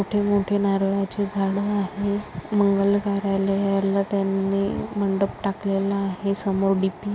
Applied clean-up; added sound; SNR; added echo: none; none; none; none.